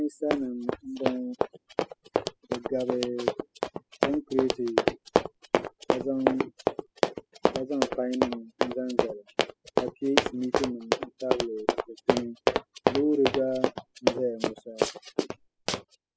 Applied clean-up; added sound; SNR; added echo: classical method spectral subtraction.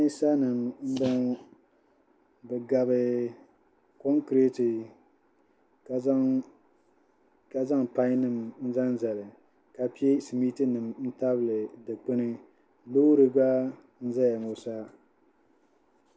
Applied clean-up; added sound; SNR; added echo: none; none; none; none.